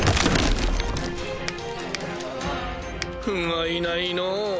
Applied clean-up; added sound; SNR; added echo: none; Finger snapping; 12 dB; none.